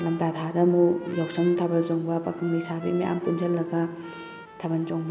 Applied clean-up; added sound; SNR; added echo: none; Trumpet; 19 dB; none.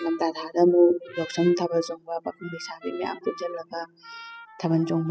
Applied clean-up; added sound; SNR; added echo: classical method spectral subtraction.